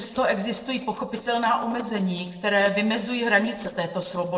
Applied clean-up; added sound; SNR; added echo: neural separator model SepFormer DNS4.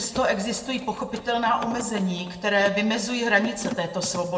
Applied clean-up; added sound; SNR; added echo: none; Mechanisms; 15 dB; reverberation time 0.7 s.